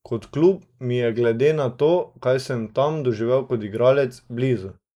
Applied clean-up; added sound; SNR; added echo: neural mask model Resemble Enhance denoiser.